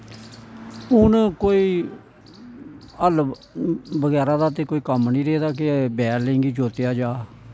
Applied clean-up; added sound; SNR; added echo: none; none; none; none.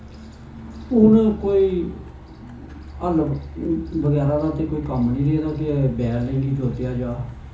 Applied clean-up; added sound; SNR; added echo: none; Truck; 14 dB; reverberation time 0.7 s.